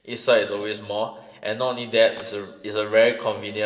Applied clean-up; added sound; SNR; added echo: neural separator model SepFormer DNS4.